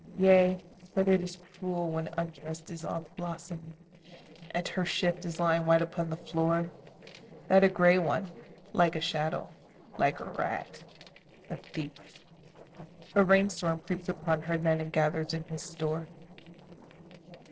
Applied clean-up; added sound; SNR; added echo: neural separator model SepFormer DNS4.